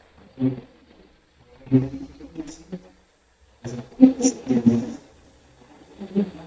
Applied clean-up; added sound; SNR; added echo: neural mask model DeepFilterNet 3.